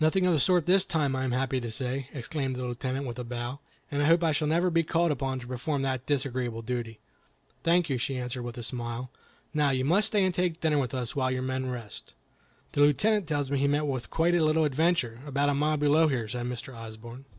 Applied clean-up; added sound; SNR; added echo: none; none; none; none.